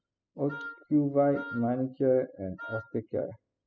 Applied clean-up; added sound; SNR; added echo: classical method spectral subtraction.